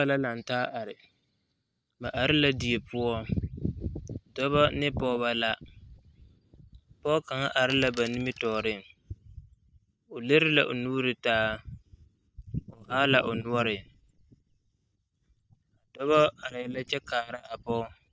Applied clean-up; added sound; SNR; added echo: neural mask model DeepFilterNet 3.